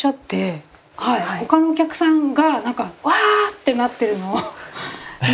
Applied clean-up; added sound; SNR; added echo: none; none; none; none.